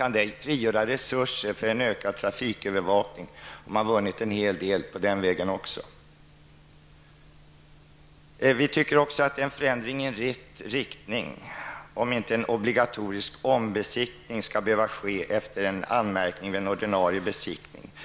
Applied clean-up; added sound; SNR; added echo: none; none; none; none.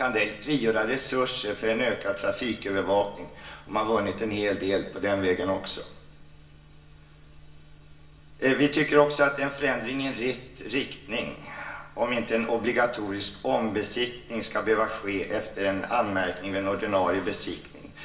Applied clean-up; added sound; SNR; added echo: none; none; none; reverberation time 0.7 s.